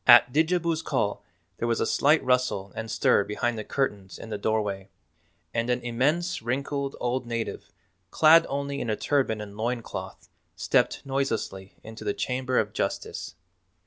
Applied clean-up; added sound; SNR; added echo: none; none; none; none.